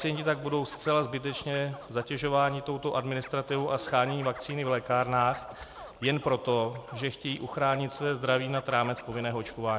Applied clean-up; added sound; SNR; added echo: none; Scratching (performance technique); 19 dB; none.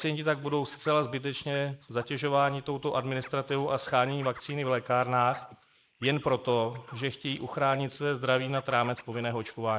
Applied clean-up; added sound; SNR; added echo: neural mask model Resemble Enhance denoiser.